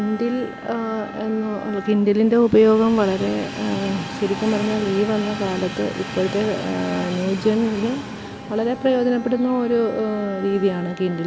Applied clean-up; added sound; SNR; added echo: none; Bowed string instrument + Train; 12 dB; none.